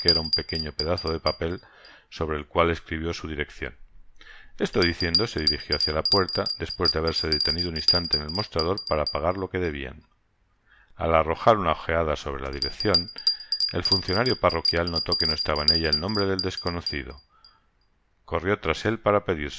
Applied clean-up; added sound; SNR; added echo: none; Bell; 3 dB; none.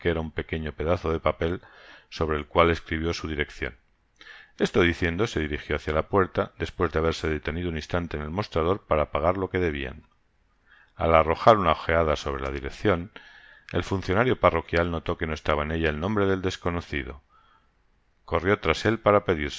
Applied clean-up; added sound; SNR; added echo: none; none; none; none.